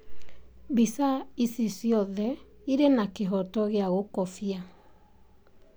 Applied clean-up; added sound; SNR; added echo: none; none; none; none.